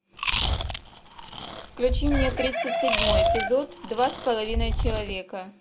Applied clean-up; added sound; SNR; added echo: none; Chewing, mastication + Chicken, rooster; -3 dB; none.